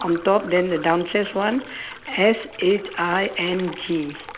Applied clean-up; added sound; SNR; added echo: none; Liquid; 17 dB; none.